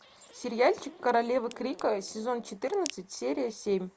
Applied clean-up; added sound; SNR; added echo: none; Crack; 18 dB; none.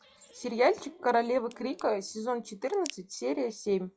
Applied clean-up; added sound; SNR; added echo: classical method log-MMSE.